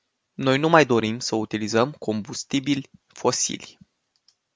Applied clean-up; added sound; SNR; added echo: none; none; none; none.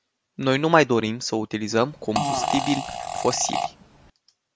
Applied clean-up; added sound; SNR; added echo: none; Fart; 4 dB; none.